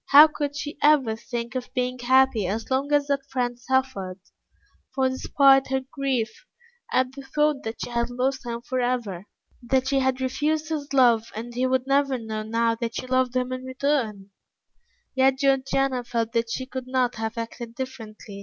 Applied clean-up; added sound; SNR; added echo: none; none; none; none.